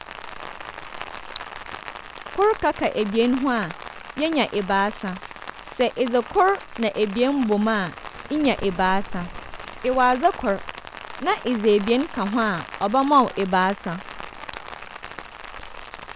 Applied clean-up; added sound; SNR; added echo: none; Rain; 12 dB; none.